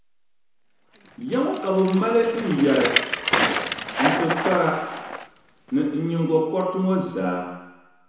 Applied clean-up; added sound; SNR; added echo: none; Bicycle; 5 dB; reverberation time 1.0 s.